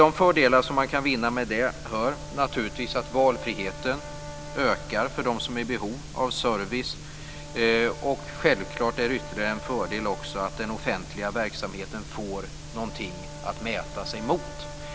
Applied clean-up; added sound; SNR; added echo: none; Brass instrument; 18 dB; none.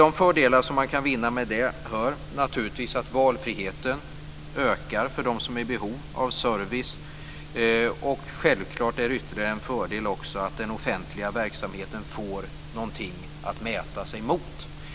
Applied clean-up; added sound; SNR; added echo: none; none; none; none.